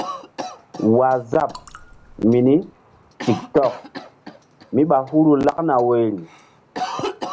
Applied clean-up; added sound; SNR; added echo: none; Cough + Raindrop / Drip; 14 dB; none.